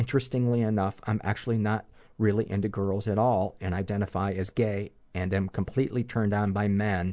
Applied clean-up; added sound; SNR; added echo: none; none; none; none.